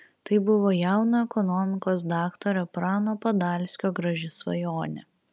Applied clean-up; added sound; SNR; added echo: none; none; none; none.